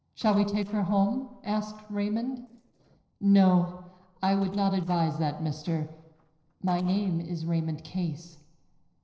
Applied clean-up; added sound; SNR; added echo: neural separator model SepFormer DNS4.